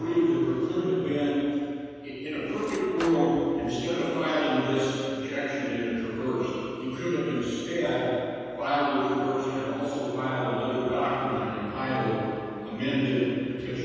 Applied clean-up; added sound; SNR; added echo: none; Cutlery, silverware / Drawer open or close; 13 dB; reverberation time 2.1 s.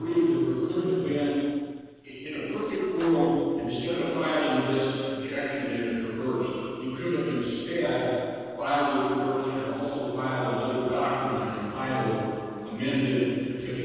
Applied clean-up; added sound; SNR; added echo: neural separator model SepFormer DNS4.